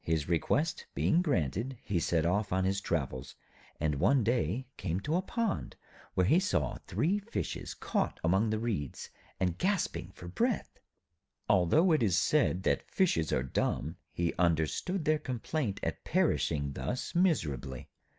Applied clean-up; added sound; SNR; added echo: none; none; none; none.